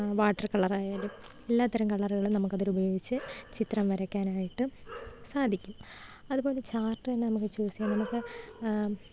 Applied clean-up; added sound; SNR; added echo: none; none; none; none.